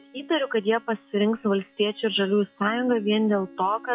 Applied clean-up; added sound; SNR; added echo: classical method log-MMSE.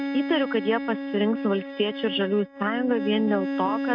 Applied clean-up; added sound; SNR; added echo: neural mask model RNNoise.